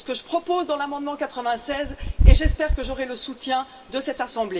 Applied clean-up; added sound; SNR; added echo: none; Wind / Bird; -4 dB; reverberation time 2.7 s.